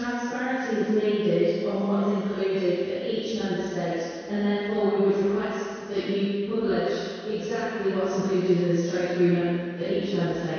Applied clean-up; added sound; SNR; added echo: none; none; none; reverberation time 2.0 s.